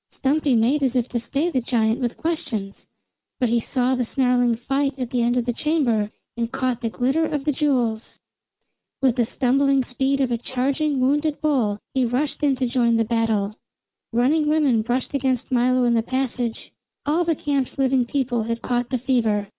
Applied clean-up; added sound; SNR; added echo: none; none; none; none.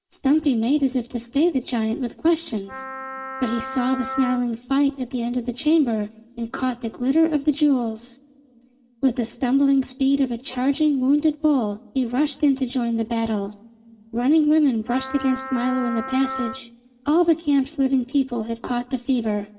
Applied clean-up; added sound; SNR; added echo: none; Wind instrument, woodwind instrument; 11 dB; reverberation time 0.9 s.